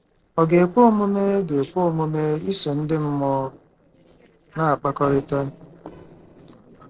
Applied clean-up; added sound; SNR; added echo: neural separator model SepFormer DNS4.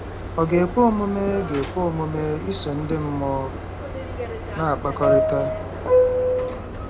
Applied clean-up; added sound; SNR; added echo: none; Subway, metro, underground; 0 dB; none.